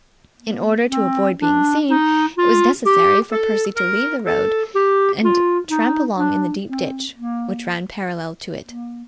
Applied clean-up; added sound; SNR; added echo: none; Wind instrument, woodwind instrument; -5 dB; none.